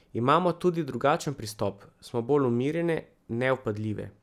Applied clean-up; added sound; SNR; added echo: none; none; none; none.